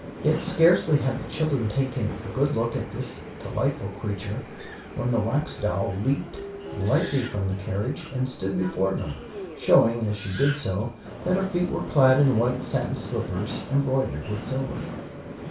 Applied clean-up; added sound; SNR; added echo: none; Subway, metro, underground; 11 dB; reverberation time 0.2 s.